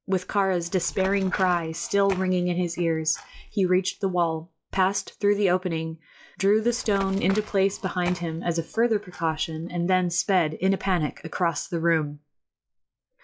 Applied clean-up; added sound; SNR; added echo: classical method log-MMSE.